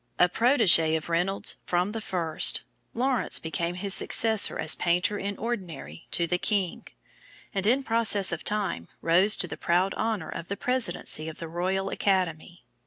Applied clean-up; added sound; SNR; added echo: none; none; none; none.